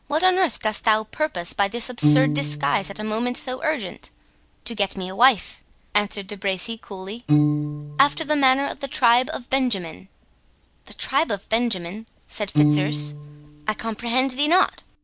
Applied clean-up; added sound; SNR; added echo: none; Piano; 5 dB; none.